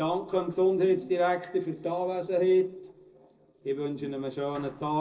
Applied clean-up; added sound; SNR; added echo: neural separator model SepFormer DNS4.